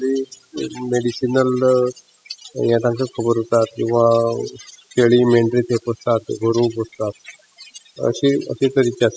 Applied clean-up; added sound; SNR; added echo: classical method spectral subtraction.